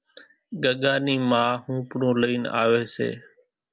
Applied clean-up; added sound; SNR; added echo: none; none; none; none.